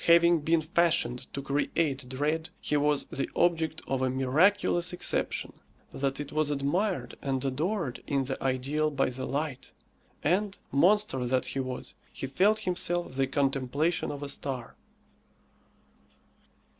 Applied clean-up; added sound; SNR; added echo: none; none; none; none.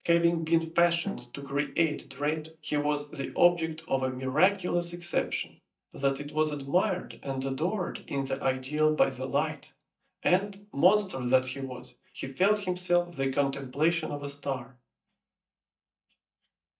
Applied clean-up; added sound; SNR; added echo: neural mask model DeepFilterNet 3.